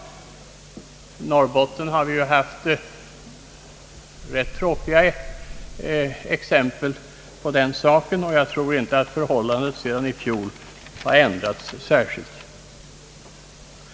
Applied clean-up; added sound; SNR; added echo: none; Wind; 12 dB; none.